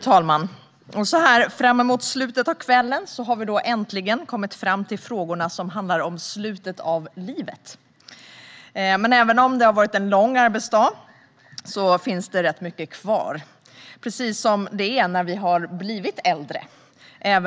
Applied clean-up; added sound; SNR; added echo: none; none; none; none.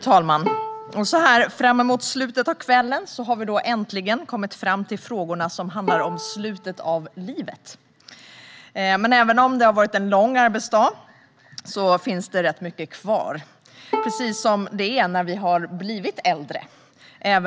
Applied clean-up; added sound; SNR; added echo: none; Bowed string instrument; 11 dB; none.